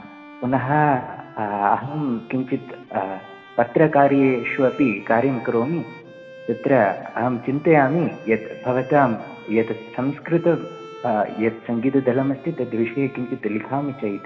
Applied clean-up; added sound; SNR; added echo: none; Bowed string instrument; 19 dB; reverberation time 2.9 s.